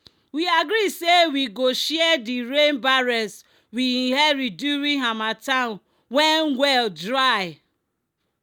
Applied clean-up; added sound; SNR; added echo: none; none; none; none.